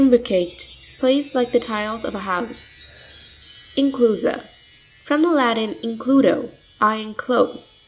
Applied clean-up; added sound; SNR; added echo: none; Chime; 20 dB; none.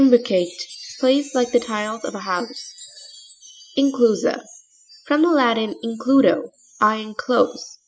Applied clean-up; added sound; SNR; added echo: classical method spectral subtraction.